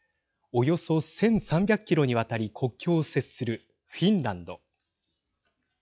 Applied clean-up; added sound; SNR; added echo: classical method log-MMSE.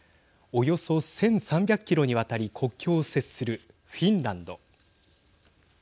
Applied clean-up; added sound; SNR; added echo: none; none; none; none.